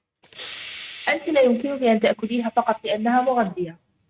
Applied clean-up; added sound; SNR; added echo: neural mask model RNNoise.